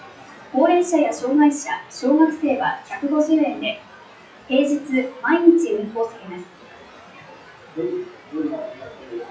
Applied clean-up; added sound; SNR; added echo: classical method WPE with log-MMSE.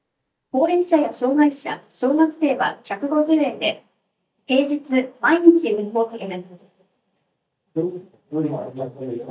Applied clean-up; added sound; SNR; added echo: neural mask model DeepFilterNet 3.